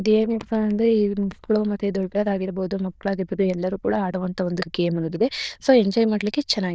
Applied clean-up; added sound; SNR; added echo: neural diffusion model UNIVERSE++.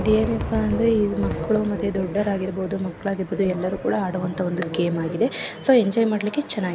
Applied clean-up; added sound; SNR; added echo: none; Fireworks; 13 dB; none.